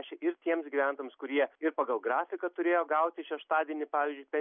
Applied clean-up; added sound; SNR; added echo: none; none; none; none.